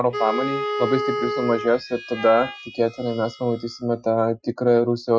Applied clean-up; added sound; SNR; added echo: classical method Wiener filter.